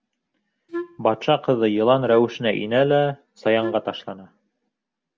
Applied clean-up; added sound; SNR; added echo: none; Wind instrument, woodwind instrument; 11 dB; none.